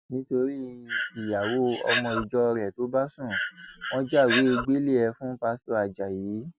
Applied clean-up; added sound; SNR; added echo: none; Breathing; 4 dB; none.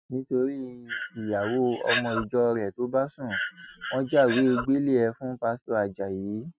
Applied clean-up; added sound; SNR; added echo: neural mask model RNNoise.